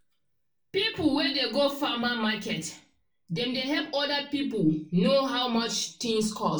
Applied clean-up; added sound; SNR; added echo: none; none; none; reverberation time 0.3 s.